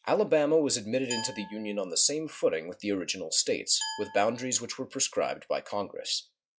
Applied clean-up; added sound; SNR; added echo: classical method log-MMSE.